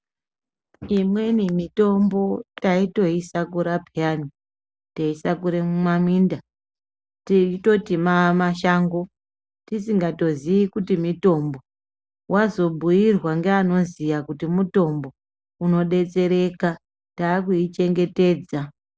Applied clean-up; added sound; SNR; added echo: none; none; none; none.